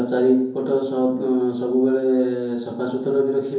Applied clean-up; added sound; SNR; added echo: none; none; none; reverberation time 2.8 s.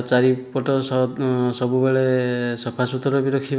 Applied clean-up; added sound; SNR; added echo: none; none; none; none.